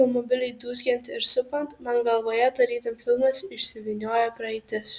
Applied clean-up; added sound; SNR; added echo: none; none; none; none.